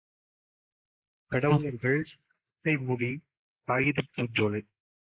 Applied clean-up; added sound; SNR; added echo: neural mask model Resemble Enhance denoiser.